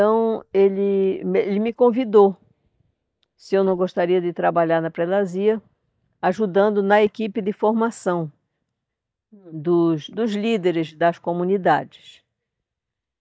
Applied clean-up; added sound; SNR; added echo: neural mask model DeepFilterNet 3.